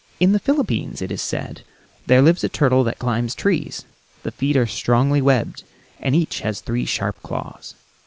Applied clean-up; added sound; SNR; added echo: none; none; none; none.